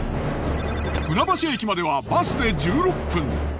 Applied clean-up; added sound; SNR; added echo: none; Tools; 17 dB; none.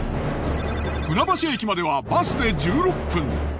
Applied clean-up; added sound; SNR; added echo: none; none; none; none.